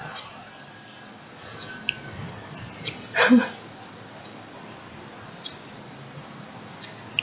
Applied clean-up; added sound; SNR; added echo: none; none; none; none.